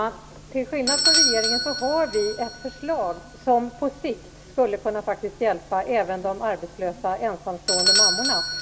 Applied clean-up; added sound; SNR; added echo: none; Bell / Doorbell; 0 dB; none.